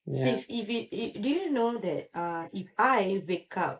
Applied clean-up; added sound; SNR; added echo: neural mask model Resemble Enhance denoiser.